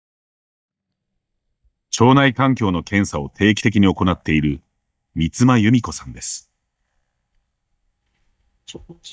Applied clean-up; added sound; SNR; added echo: neural mask model DeepFilterNet 3.